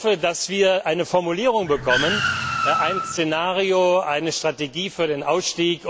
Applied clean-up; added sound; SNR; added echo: none; Car; 4 dB; none.